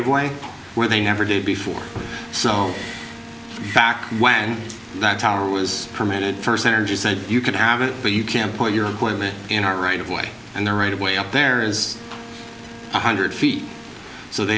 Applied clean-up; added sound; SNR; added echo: none; Bowed string instrument; 19 dB; none.